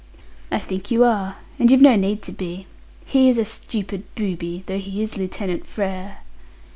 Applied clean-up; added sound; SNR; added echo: none; none; none; none.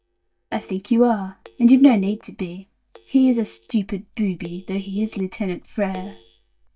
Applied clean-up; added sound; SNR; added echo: neural mask model DeepFilterNet 3.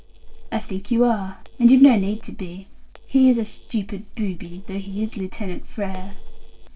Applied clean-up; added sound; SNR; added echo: neural separator model SepFormer DNS4.